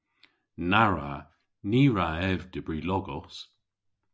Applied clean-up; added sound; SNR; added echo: none; none; none; none.